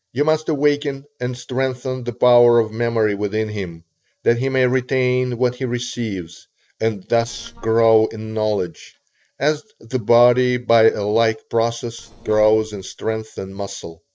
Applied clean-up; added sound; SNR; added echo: neural separator model SepFormer DNS4.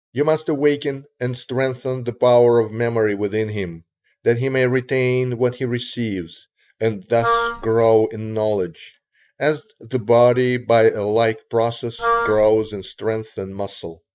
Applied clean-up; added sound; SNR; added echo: neural mask model DeepFilterNet 3.